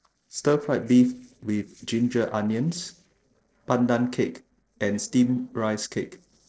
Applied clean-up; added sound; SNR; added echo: neural separator model SepFormer DNS4.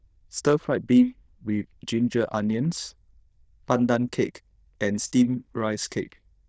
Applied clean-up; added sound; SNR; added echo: neural diffusion model UNIVERSE++.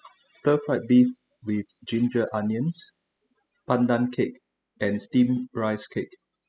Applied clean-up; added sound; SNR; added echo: classical method spectral subtraction.